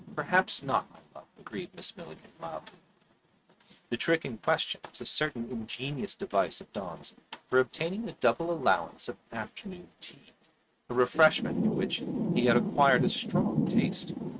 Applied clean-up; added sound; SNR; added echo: neural mask model RNNoise.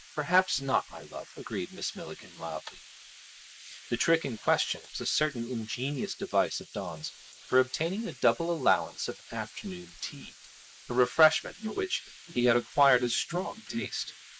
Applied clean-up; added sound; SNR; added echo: neural mask model Resemble Enhance denoiser.